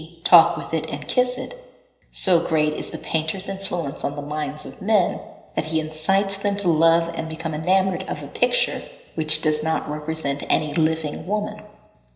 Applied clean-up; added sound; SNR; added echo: none; none; none; reverberation time 0.9 s.